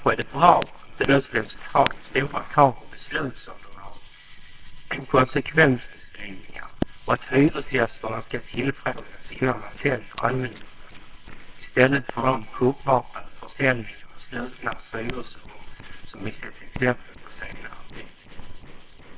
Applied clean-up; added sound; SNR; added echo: neural separator model SepFormer WHAMR!.